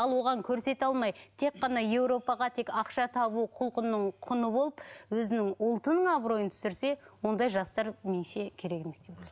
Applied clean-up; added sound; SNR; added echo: none; none; none; none.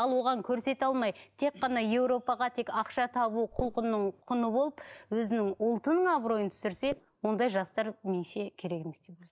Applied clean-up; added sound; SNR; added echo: neural mask model DeepFilterNet 3.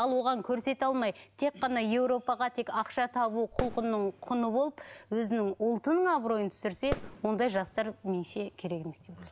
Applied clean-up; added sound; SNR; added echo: none; Fireworks; 13 dB; none.